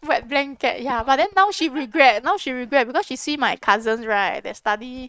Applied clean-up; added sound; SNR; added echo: neural mask model RNNoise.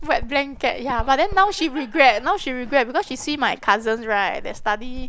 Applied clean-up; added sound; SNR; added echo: none; Writing; 12 dB; none.